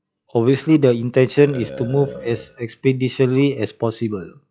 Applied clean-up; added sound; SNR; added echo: classical method log-MMSE.